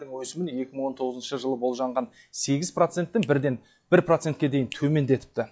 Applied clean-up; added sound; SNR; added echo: classical method log-MMSE.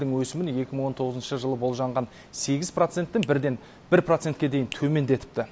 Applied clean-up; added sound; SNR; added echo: none; Finger snapping; 19 dB; none.